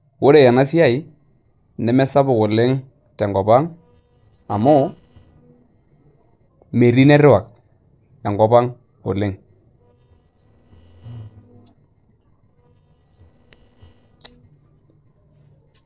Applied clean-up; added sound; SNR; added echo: neural separator model SepFormer DNS4.